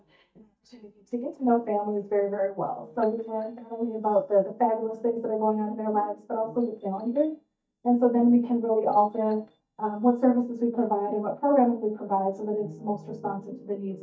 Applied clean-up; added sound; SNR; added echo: neural mask model DeepFilterNet 3.